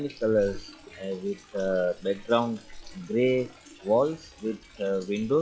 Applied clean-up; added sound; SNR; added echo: classical method log-MMSE.